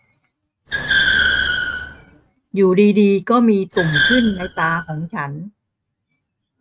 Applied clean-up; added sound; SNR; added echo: neural mask model RNNoise.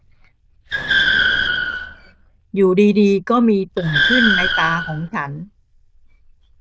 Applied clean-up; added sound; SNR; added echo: neural diffusion model UNIVERSE++.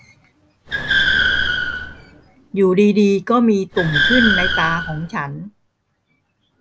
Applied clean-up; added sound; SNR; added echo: none; Car; 0 dB; none.